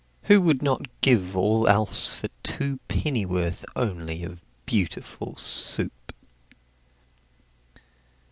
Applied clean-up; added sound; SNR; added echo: none; none; none; none.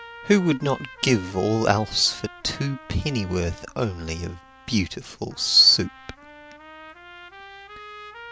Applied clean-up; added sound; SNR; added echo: none; Trumpet; 19 dB; none.